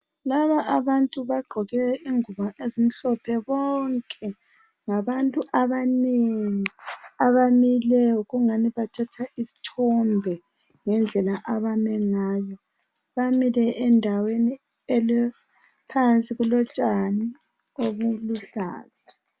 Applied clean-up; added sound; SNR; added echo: none; none; none; none.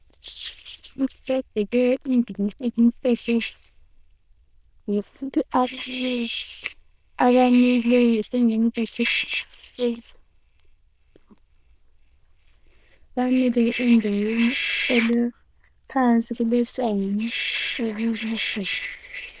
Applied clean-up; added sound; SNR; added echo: neural diffusion model UNIVERSE++.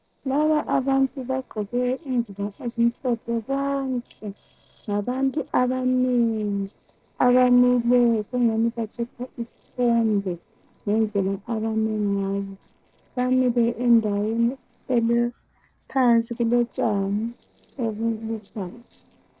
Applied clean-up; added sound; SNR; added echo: neural separator model SepFormer DNS4.